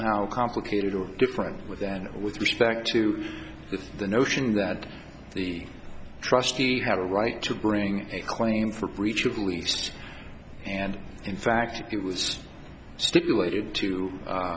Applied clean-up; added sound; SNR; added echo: none; none; none; none.